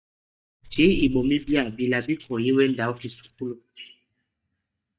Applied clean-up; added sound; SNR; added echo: neural mask model DeepFilterNet 3.